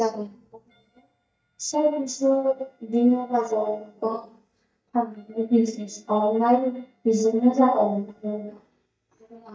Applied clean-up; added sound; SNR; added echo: neural mask model DeepFilterNet 3.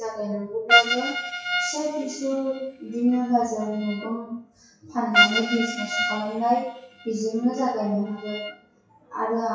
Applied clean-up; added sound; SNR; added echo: classical method WPE with log-MMSE.